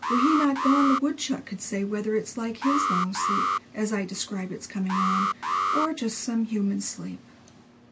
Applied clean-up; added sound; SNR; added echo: none; Alarm; 0 dB; none.